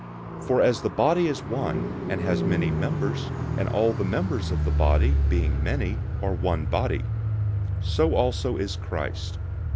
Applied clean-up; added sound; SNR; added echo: none; Car; -1 dB; none.